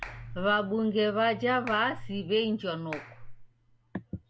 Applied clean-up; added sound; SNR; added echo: none; Clapping; 14 dB; none.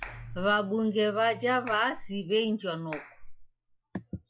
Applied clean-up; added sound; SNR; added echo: classical method log-MMSE.